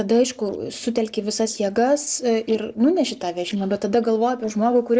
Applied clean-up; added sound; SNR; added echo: neural separator model SepFormer DNS4.